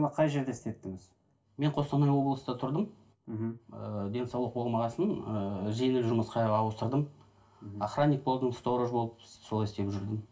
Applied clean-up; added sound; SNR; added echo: none; none; none; reverberation time 0.2 s.